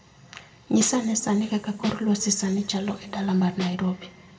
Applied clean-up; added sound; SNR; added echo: none; Snare drum; 11 dB; reverberation time 1.1 s.